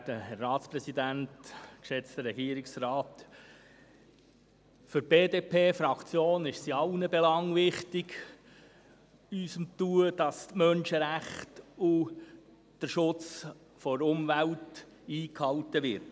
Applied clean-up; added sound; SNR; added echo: none; none; none; none.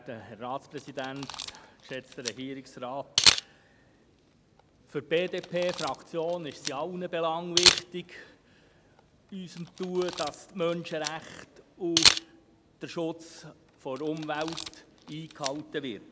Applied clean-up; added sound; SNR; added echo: none; Camera; -2 dB; none.